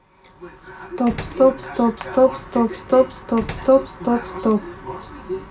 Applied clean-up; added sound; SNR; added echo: none; Slam; 18 dB; reverberation time 0.2 s.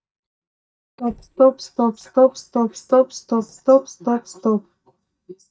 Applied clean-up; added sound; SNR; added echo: neural mask model DeepFilterNet 3.